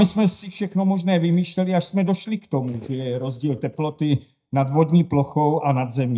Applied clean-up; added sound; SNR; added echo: neural mask model DeepFilterNet 3.